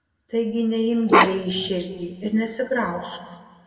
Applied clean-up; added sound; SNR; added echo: none; Bark; -5 dB; reverberation time 1.4 s.